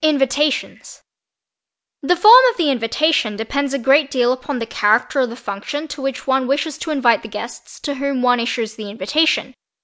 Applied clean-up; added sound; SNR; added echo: none; none; none; none.